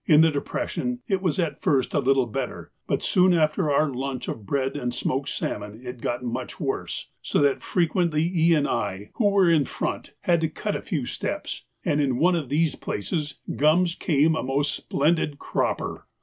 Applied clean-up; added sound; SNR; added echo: none; none; none; none.